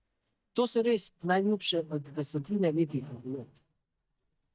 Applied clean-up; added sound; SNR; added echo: neural mask model DeepFilterNet 3.